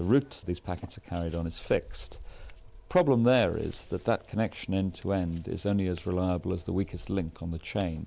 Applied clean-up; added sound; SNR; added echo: none; Scissors; 19 dB; none.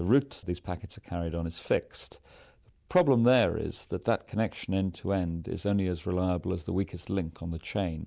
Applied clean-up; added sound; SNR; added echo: none; none; none; none.